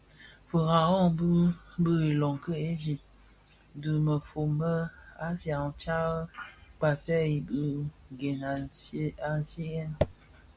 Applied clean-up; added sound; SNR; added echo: none; none; none; none.